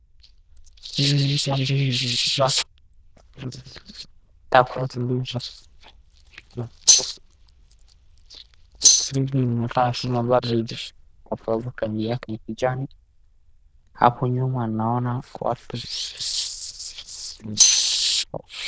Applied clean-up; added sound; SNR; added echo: neural diffusion model UNIVERSE++.